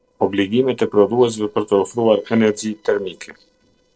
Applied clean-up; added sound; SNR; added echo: neural separator model SepFormer DNS4.